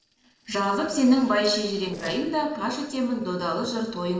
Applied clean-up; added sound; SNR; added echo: neural separator model SepFormer DNS4.